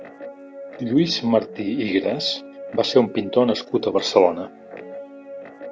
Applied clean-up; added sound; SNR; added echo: none; Guitar; 15 dB; none.